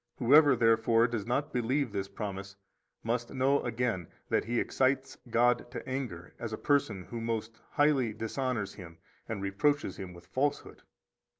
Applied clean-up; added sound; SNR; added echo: none; none; none; none.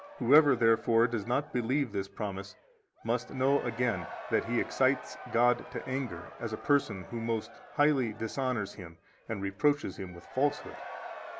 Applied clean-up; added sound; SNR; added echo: none; Crowd / Cheering; 16 dB; none.